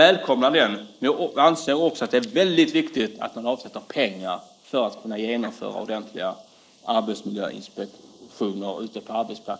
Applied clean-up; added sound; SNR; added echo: neural mask model Resemble Enhance denoiser.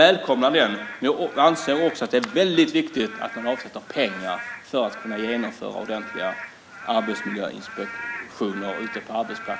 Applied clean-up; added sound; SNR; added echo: none; Rain / Frog; 13 dB; none.